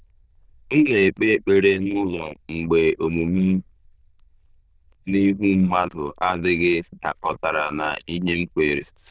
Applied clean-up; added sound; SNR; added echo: neural diffusion model UNIVERSE++.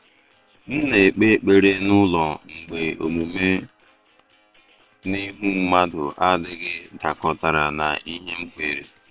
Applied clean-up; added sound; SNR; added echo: neural separator model SepFormer WHAM!.